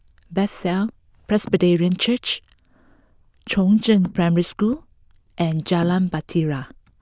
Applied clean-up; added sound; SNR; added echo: neural diffusion model UNIVERSE++.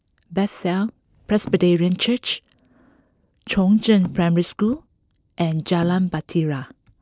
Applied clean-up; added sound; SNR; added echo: neural separator model SepFormer DNS4.